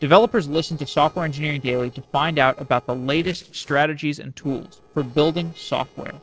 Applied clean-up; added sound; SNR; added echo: neural separator model SepFormer DNS4.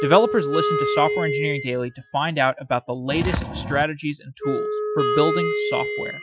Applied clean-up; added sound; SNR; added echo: classical method Wiener filter.